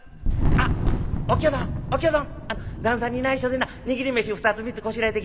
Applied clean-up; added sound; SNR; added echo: none; Thunder; 1 dB; none.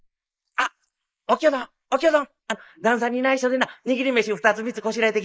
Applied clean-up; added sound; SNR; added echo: neural mask model Resemble Enhance denoiser.